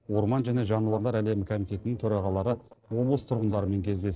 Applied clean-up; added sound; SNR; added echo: neural separator model SepFormer DNS4.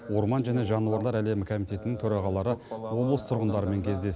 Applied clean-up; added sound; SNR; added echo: none; none; none; none.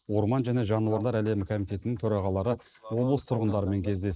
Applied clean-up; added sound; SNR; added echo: neural mask model Resemble Enhance denoiser.